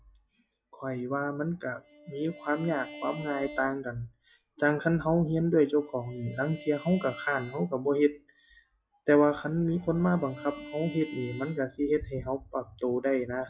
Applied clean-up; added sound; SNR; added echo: classical method log-MMSE.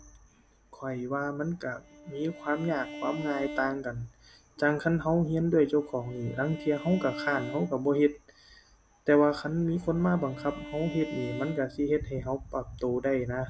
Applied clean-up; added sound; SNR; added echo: none; Bowed string instrument; 15 dB; none.